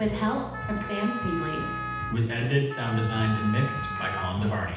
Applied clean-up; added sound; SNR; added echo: none; Wind instrument, woodwind instrument; 8 dB; reverberation time 0.9 s.